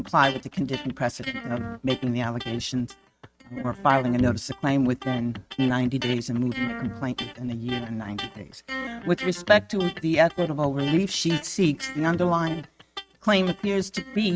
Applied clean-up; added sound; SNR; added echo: neural mask model RNNoise.